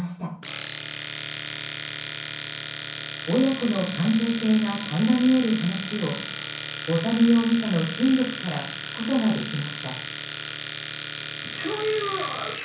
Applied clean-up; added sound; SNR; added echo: none; Domestic sounds, home sounds; 8 dB; reverberation time 0.6 s.